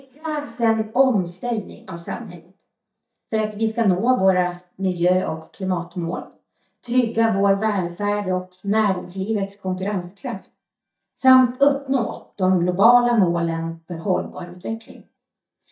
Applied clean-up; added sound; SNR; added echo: neural mask model DeepFilterNet 3.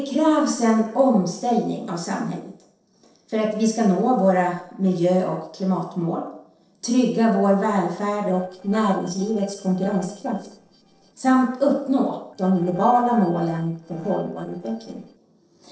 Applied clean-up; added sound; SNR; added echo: neural separator model SepFormer DNS4.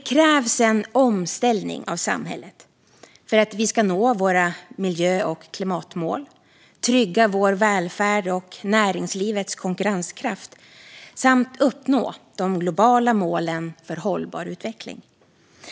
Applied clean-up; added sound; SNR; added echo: none; none; none; none.